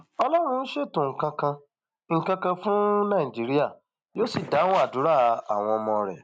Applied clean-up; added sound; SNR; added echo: none; none; none; none.